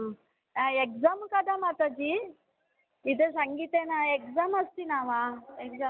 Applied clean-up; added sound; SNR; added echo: none; none; none; none.